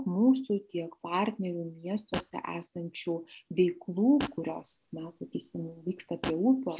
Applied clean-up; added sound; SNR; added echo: none; Fart; 13 dB; none.